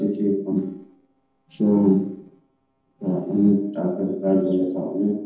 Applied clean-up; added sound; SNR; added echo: neural separator model SepFormer DNS4.